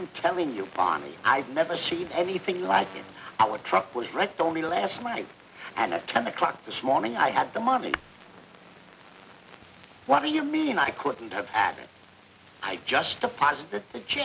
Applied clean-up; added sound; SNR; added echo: none; Tap / Glass; 9 dB; none.